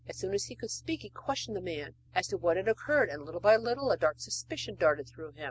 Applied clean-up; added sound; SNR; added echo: none; none; none; none.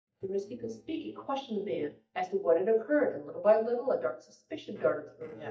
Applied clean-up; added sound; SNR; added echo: neural mask model DeepFilterNet 3.